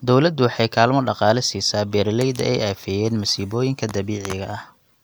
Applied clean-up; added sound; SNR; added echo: none; none; none; none.